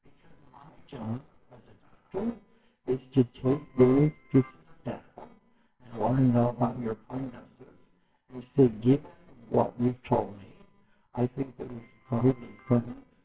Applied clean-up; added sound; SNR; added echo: neural separator model SepFormer WHAMR!.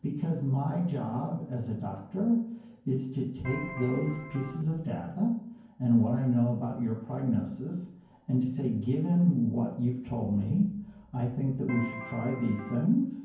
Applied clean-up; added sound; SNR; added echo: none; Electric guitar; 13 dB; reverberation time 0.9 s.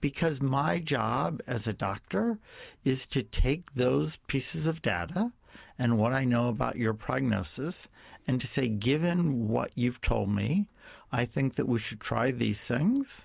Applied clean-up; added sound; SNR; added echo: none; none; none; none.